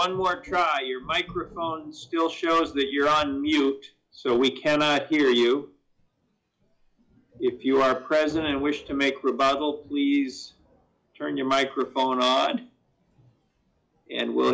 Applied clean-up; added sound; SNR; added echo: classical method log-MMSE.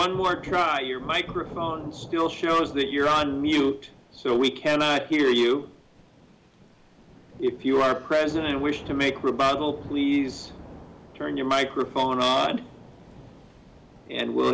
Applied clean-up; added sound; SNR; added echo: none; Thunder / Rain; 17 dB; none.